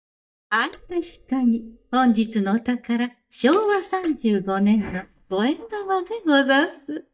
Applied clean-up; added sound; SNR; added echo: neural mask model DeepFilterNet 3.